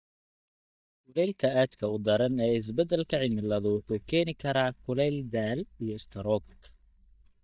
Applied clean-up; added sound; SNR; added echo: neural mask model DeepFilterNet 3.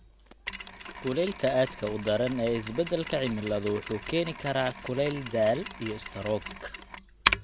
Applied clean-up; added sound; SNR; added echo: none; Mechanisms; 8 dB; none.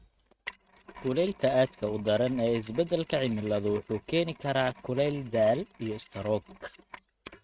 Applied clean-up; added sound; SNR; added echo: neural mask model RNNoise.